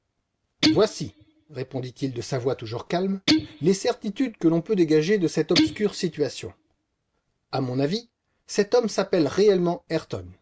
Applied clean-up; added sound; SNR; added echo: none; Guitar; 3 dB; none.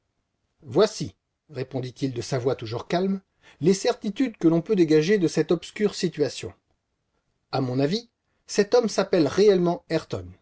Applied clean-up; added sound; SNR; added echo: none; none; none; none.